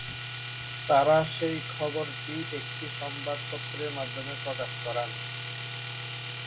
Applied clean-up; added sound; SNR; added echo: none; Domestic sounds, home sounds; 5 dB; reverberation time 0.1 s.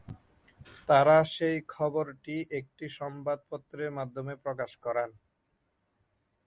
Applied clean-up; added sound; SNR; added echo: none; none; none; none.